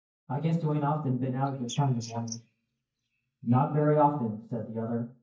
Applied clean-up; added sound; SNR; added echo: neural mask model DeepFilterNet 3.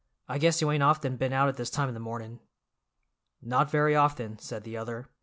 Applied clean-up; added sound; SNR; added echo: none; none; none; none.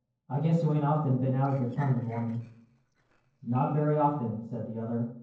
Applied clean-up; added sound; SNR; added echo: neural separator model SepFormer DNS4.